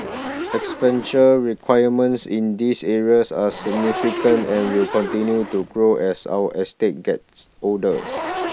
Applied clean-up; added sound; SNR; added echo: none; Zipper (clothing); 11 dB; none.